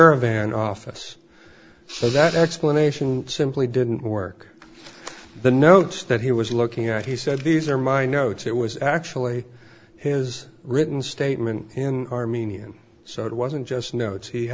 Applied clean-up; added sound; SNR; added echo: none; none; none; none.